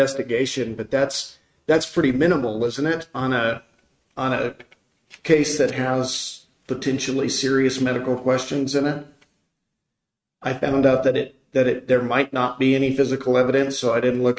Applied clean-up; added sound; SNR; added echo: neural mask model RNNoise.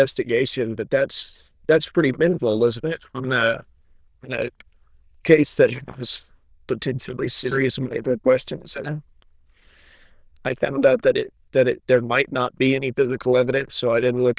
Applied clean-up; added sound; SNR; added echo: neural diffusion model UNIVERSE++.